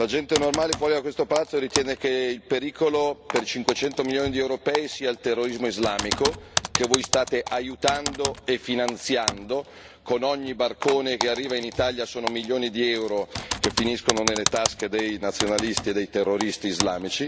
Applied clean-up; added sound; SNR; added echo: none; Typing; 7 dB; none.